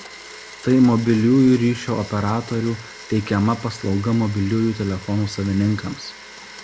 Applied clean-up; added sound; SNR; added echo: none; Domestic sounds, home sounds; 18 dB; none.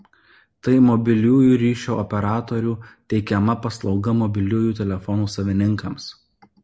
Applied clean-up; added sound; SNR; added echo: none; none; none; none.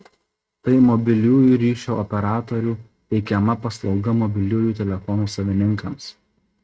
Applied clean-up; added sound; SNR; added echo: neural mask model RNNoise.